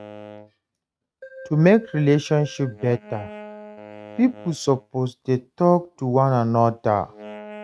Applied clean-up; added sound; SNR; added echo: neural mask model RNNoise.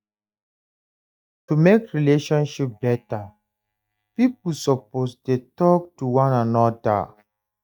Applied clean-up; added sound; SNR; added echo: neural mask model DeepFilterNet 3.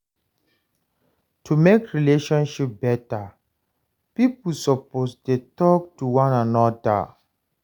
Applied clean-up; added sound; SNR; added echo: none; none; none; none.